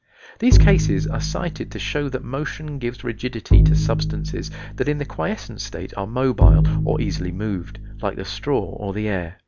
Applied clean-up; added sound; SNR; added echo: none; Bowed string instrument; -5 dB; none.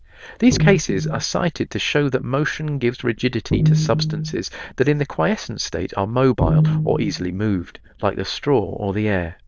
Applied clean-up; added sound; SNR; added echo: neural diffusion model UNIVERSE++.